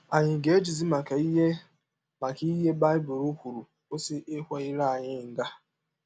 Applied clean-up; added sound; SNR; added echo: none; none; none; none.